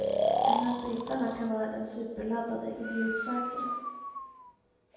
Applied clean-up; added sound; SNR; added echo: none; Breathing; -1 dB; reverberation time 1.1 s.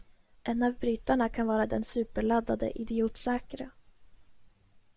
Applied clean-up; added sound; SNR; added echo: none; none; none; none.